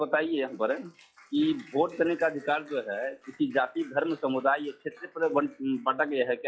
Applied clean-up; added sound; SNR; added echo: classical method log-MMSE.